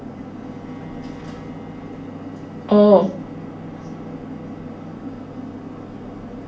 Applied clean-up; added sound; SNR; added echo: none; Bowed string instrument; 19 dB; reverberation time 0.3 s.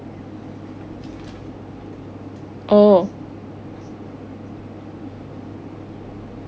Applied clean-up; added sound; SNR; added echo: none; none; none; none.